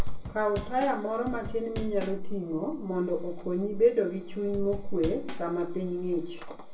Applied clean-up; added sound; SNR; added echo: none; Drum / Drum kit; 12 dB; reverberation time 0.2 s.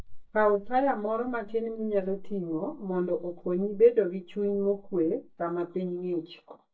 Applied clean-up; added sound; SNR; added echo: neural mask model DeepFilterNet 3.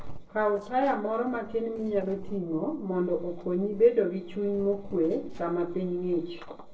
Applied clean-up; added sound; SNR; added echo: neural separator model SepFormer DNS4.